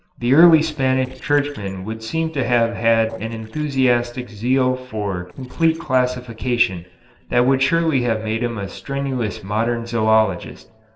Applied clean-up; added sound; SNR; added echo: neural separator model SepFormer DNS4.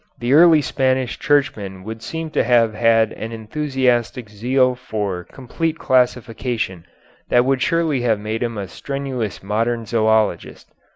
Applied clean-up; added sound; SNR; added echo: none; none; none; none.